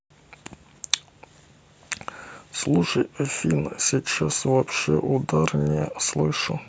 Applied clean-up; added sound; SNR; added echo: none; none; none; none.